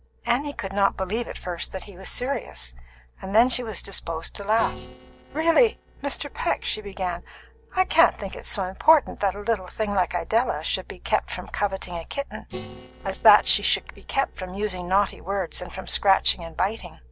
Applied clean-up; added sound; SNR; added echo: neural separator model SepFormer DNS4.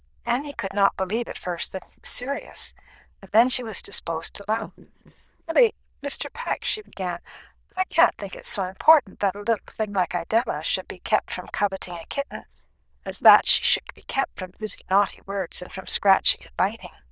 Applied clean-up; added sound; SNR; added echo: neural diffusion model UNIVERSE++.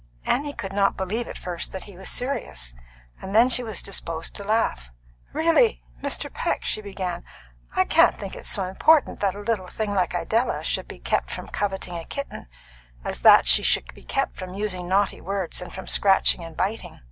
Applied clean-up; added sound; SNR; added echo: none; none; none; none.